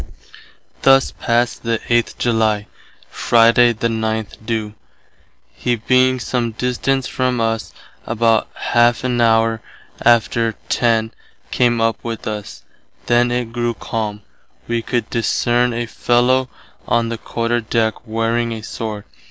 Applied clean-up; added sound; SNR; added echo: none; none; none; none.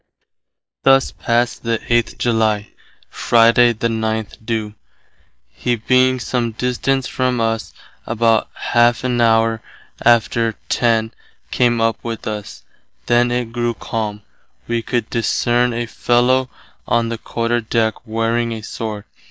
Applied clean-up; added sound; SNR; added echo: neural mask model DeepFilterNet 3.